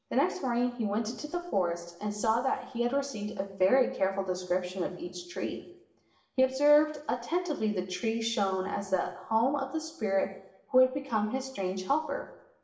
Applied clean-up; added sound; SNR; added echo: none; none; none; reverberation time 0.8 s.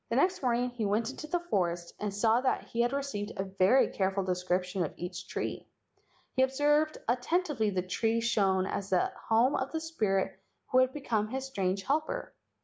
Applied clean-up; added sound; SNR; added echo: none; none; none; none.